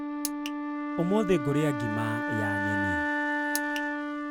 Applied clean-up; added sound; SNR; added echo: none; Wind instrument, woodwind instrument; -1 dB; none.